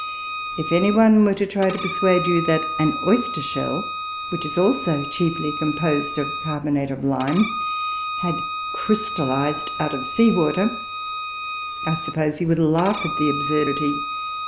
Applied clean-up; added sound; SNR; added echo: none; Bowed string instrument; 6 dB; none.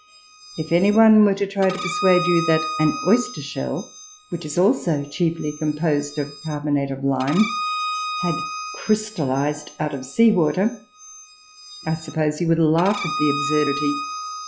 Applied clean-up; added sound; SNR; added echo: classical method log-MMSE.